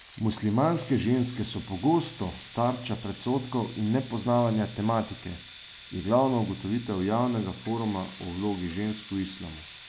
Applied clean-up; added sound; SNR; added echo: none; Domestic sounds, home sounds + Frying (food); 19 dB; none.